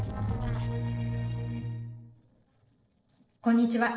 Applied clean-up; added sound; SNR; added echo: neural separator model SepFormer DNS4.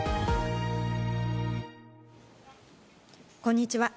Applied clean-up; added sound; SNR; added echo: none; none; none; none.